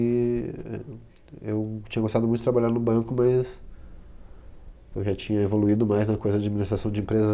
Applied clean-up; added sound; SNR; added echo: none; none; none; none.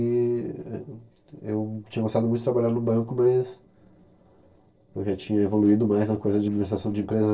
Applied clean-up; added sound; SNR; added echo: neural separator model SepFormer DNS4.